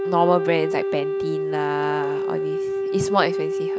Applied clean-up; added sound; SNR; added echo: none; Wind instrument, woodwind instrument; 0 dB; none.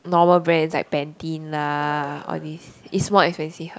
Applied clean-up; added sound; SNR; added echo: none; none; none; none.